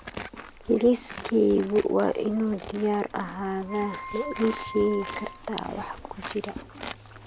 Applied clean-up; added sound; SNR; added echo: none; Wind instrument, woodwind instrument + Livestock, farm animals, working animals; 13 dB; none.